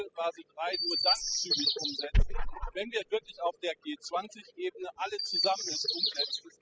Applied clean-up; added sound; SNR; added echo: classical method spectral subtraction.